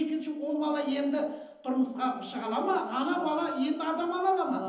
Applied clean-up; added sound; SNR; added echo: none; Cricket; 15 dB; reverberation time 0.9 s.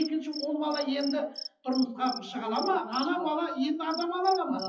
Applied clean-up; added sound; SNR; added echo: classical method WPE with log-MMSE.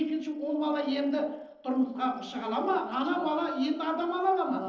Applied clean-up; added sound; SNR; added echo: neural separator model SepFormer DNS4.